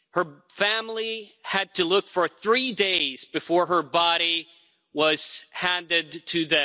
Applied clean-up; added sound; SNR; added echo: none; none; none; none.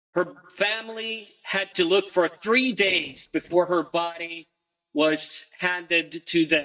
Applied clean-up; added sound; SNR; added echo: neural mask model DeepFilterNet 3.